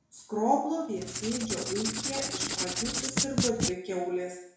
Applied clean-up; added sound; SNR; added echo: none; Writing; 0 dB; reverberation time 0.6 s.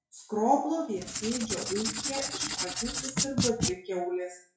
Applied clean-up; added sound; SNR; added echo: classical method WPE with log-MMSE.